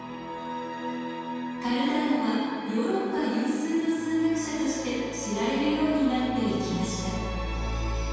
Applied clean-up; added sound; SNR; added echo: none; none; none; reverberation time 2.1 s.